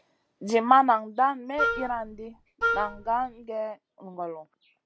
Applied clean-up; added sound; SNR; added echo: none; Wind instrument, woodwind instrument; 3 dB; none.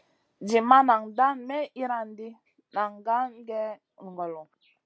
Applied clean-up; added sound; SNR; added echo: none; none; none; none.